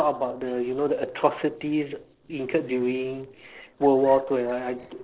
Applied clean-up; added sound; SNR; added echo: neural separator model SepFormer DNS4.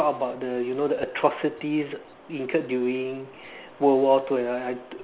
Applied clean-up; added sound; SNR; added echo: none; none; none; none.